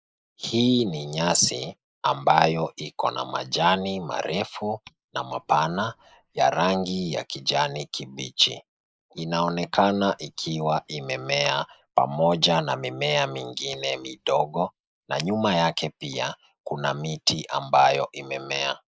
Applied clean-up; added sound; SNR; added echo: neural mask model Resemble Enhance denoiser.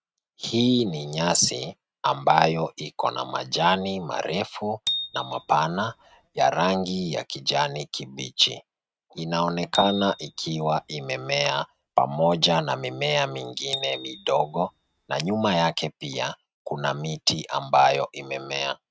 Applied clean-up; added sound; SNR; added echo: neural mask model RNNoise.